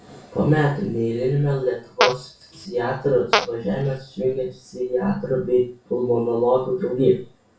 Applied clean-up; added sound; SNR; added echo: none; Fart; 4 dB; reverberation time 0.3 s.